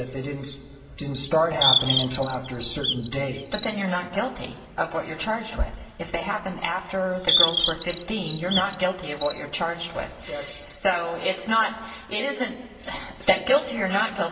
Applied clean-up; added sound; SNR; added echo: none; Bird; 1 dB; reverberation time 1.8 s.